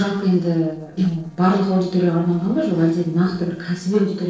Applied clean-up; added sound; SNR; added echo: neural separator model SepFormer DNS4.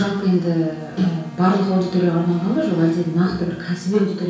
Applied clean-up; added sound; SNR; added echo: none; Wind instrument, woodwind instrument; 20 dB; reverberation time 0.6 s.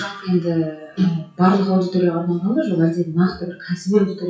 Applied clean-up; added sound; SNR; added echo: classical method WPE with log-MMSE.